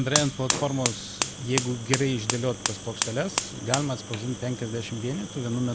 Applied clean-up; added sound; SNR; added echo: none; Fire; 3 dB; none.